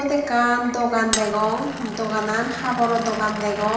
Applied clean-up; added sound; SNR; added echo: none; Glass; 10 dB; reverberation time 1.0 s.